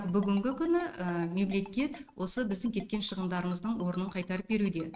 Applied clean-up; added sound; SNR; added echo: neural mask model RNNoise.